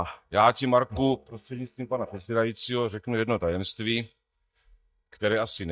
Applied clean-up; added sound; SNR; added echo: neural mask model DeepFilterNet 3.